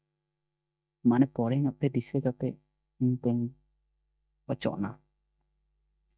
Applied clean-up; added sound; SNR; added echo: neural mask model DeepFilterNet 3.